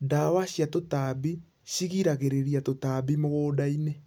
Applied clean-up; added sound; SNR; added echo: none; none; none; none.